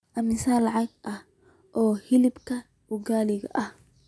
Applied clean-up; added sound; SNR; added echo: none; none; none; none.